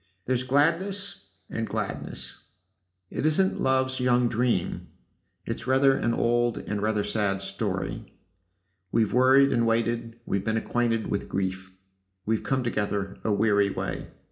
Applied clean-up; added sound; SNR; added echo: none; none; none; reverberation time 0.4 s.